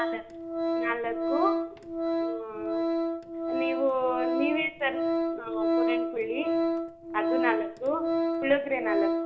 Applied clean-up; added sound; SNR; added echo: none; Organ; -3 dB; reverberation time 0.4 s.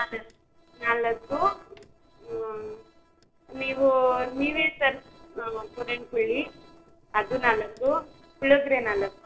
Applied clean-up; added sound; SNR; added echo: neural separator model SepFormer DNS4.